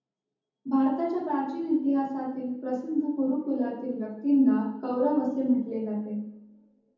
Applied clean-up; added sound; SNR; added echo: none; none; none; reverberation time 0.9 s.